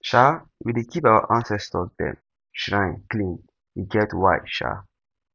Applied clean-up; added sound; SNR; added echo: none; none; none; none.